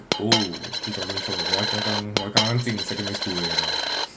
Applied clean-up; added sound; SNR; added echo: none; Coin (dropping); -3 dB; none.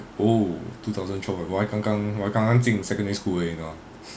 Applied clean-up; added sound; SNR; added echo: none; none; none; none.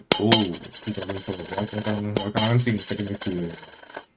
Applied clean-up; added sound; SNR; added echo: neural mask model RNNoise.